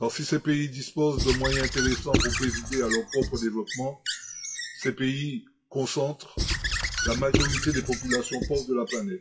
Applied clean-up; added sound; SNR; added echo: classical method WPE with log-MMSE.